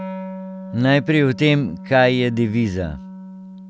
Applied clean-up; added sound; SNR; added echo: neural mask model RNNoise.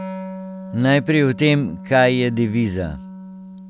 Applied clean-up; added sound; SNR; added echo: none; Wind instrument, woodwind instrument; 14 dB; none.